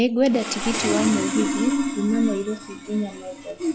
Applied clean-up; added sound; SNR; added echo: classical method log-MMSE.